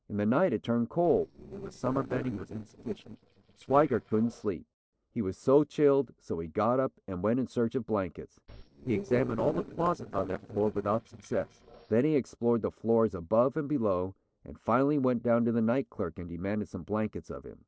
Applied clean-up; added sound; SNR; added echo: neural separator model SepFormer DNS4.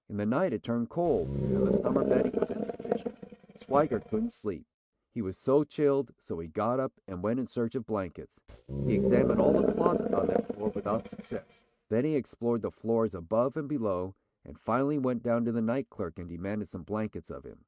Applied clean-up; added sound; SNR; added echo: neural mask model RNNoise.